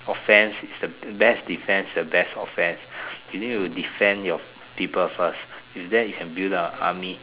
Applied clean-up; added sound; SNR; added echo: none; none; none; none.